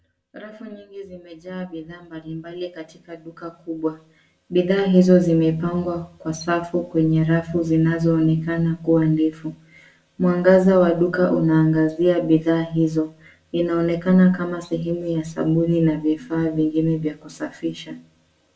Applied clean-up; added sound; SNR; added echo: none; none; none; reverberation time 0.2 s.